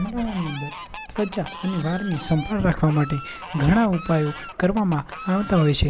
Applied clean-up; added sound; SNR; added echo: none; Fowl; 14 dB; none.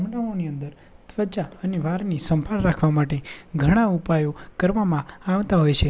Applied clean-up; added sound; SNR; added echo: none; none; none; none.